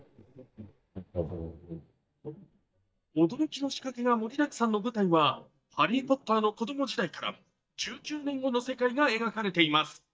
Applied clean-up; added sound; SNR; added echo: neural mask model DeepFilterNet 3.